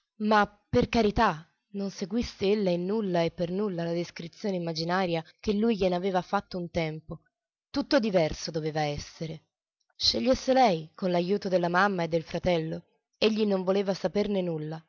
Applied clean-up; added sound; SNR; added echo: none; none; none; none.